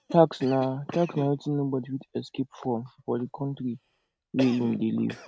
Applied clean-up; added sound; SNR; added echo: neural mask model RNNoise.